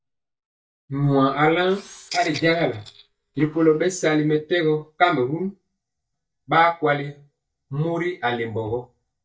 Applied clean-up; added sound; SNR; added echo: neural mask model DeepFilterNet 3.